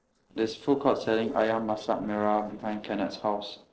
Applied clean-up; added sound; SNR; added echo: neural separator model SepFormer DNS4.